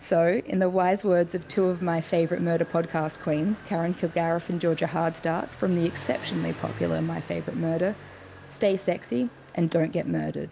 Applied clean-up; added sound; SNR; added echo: none; Motorcycle; 19 dB; none.